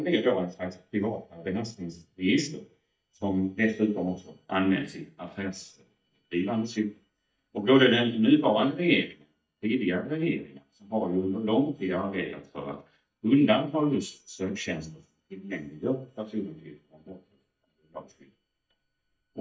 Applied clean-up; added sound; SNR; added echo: neural mask model DeepFilterNet 3.